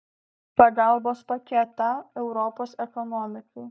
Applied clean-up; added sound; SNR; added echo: neural mask model DeepFilterNet 3.